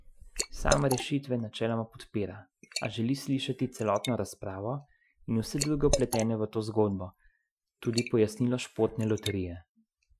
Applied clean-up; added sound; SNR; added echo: classical method Wiener filter.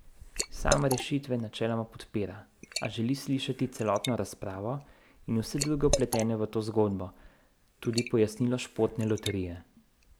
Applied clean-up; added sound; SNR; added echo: none; Liquid; 8 dB; none.